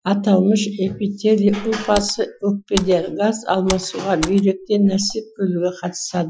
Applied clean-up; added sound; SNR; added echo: classical method Wiener filter.